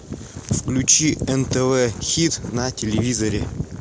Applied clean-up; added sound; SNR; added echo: none; none; none; none.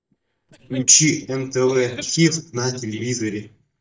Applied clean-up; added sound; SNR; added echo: neural mask model DeepFilterNet 3.